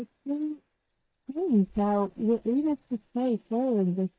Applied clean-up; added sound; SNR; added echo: neural mask model DeepFilterNet 3.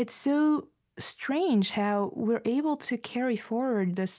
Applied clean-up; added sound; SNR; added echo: none; none; none; none.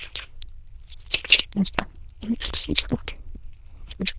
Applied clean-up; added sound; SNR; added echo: neural diffusion model UNIVERSE++.